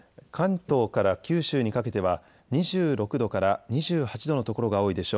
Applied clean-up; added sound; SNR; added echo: none; none; none; none.